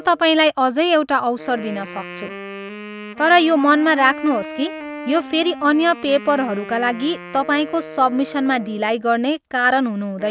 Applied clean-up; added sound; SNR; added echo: none; Wind instrument, woodwind instrument; 15 dB; none.